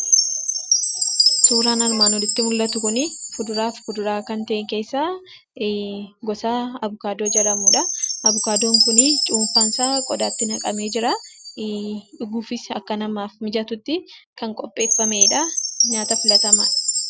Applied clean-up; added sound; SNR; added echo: none; Chime; -4 dB; none.